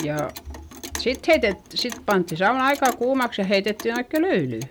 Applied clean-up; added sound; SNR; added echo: none; Clock; 16 dB; none.